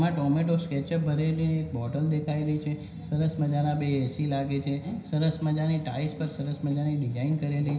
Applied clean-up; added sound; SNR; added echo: none; none; none; reverberation time 0.9 s.